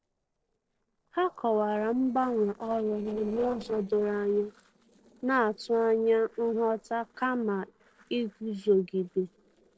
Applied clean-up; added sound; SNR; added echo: neural separator model SepFormer DNS4.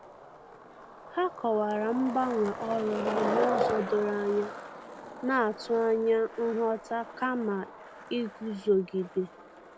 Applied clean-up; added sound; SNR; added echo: none; Skateboard; 7 dB; none.